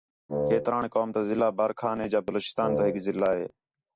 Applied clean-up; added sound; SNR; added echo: none; Wind instrument, woodwind instrument; 2 dB; none.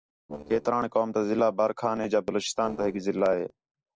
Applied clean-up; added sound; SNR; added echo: neural separator model SepFormer DNS4.